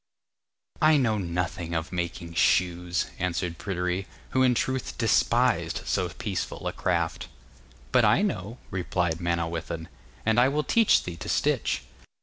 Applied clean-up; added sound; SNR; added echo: none; none; none; none.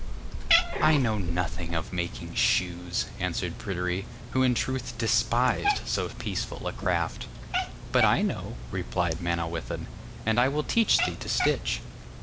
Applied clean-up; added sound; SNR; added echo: none; Cat; 4 dB; none.